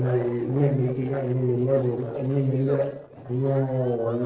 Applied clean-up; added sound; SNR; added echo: neural separator model SepFormer DNS4.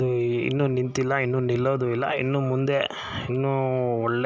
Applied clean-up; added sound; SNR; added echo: none; none; none; none.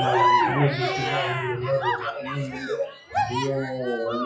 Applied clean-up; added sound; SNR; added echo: classical method WPE with log-MMSE.